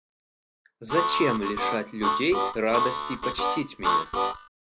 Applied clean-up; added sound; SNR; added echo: none; Harmonica; -2 dB; none.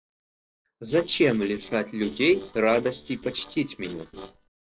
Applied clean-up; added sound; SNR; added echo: neural separator model SepFormer DNS4.